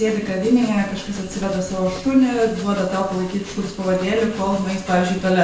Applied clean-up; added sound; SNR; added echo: none; Train; 15 dB; reverberation time 0.5 s.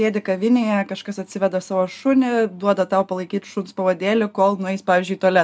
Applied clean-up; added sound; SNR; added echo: none; none; none; none.